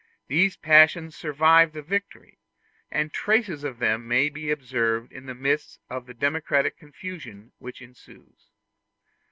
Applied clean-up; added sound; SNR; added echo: none; none; none; none.